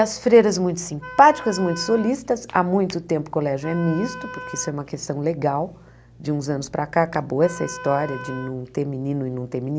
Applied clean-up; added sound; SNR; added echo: none; Wind instrument, woodwind instrument; 14 dB; none.